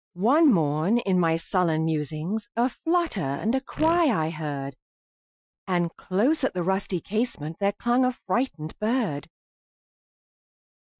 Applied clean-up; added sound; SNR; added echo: classical method Wiener filter.